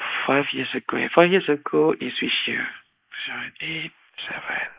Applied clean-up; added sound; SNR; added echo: neural mask model Resemble Enhance denoiser.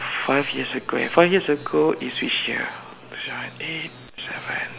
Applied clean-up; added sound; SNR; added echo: none; none; none; none.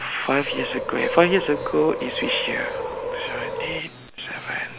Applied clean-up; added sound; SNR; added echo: none; Subway, metro, underground; 5 dB; none.